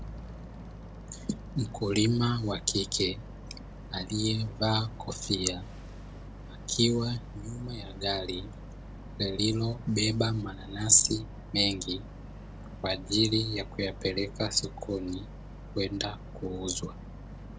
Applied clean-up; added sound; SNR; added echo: none; Boat, Water vehicle; 12 dB; none.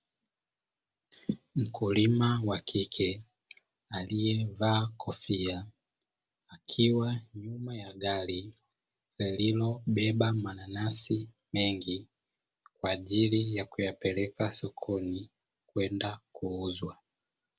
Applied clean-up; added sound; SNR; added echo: none; none; none; none.